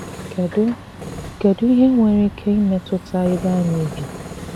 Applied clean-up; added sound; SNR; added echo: none; Truck + Tools; 14 dB; none.